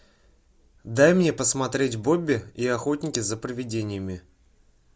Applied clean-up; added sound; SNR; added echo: none; none; none; none.